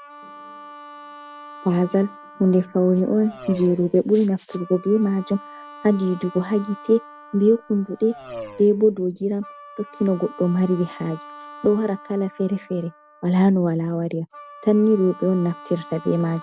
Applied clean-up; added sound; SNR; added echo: none; Race car, auto racing + Wind instrument, woodwind instrument; 19 dB; none.